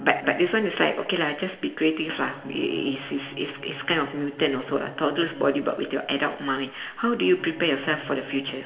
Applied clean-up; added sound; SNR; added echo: none; Bowed string instrument; 18 dB; reverberation time 2.7 s.